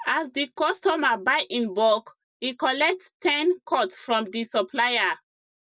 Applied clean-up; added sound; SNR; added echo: none; none; none; none.